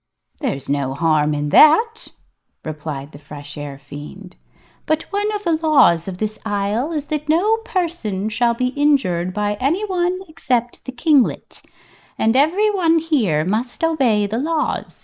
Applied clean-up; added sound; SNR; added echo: neural mask model Resemble Enhance denoiser.